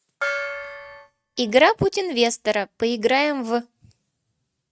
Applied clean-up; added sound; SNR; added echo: neural mask model RNNoise.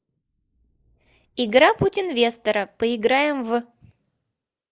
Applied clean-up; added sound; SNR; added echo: neural mask model Resemble Enhance denoiser.